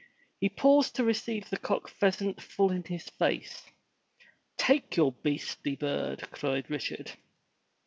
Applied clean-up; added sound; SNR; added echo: none; none; none; none.